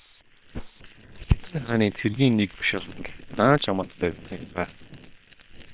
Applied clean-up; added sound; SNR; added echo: neural separator model SepFormer WHAM!.